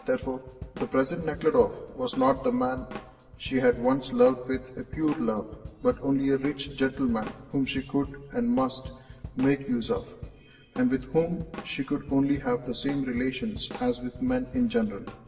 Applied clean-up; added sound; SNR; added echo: none; Drum kit; 17 dB; reverberation time 1.5 s.